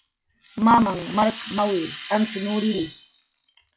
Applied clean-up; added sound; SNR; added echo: classical method log-MMSE.